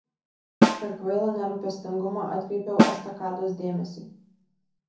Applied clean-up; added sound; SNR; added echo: none; Snare drum; -3 dB; reverberation time 0.6 s.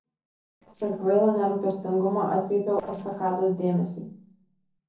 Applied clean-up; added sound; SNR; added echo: neural separator model SepFormer DNS4.